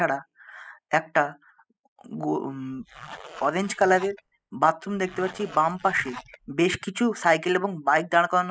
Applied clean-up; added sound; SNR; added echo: classical method spectral subtraction.